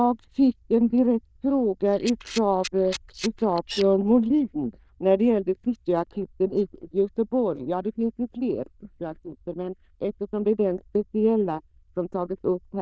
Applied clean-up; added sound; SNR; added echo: neural diffusion model UNIVERSE++.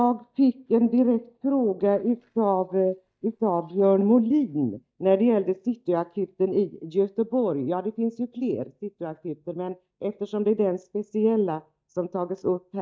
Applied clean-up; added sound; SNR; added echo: neural mask model DeepFilterNet 3.